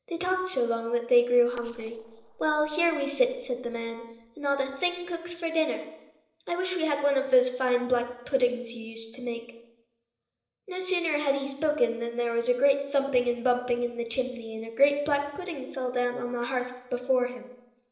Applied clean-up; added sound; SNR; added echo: neural separator model SepFormer DNS4.